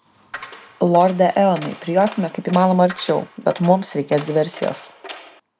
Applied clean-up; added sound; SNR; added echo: none; Coin (dropping); 18 dB; none.